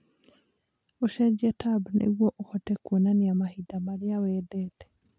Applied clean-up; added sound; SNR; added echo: none; none; none; none.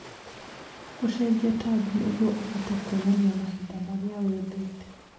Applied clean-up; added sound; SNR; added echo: none; Ocean; 16 dB; reverberation time 0.7 s.